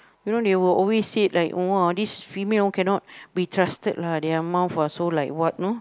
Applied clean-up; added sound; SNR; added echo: none; none; none; none.